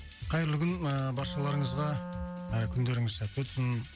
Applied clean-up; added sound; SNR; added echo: none; Wind instrument, woodwind instrument; 9 dB; none.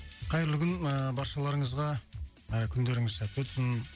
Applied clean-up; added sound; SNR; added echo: none; none; none; none.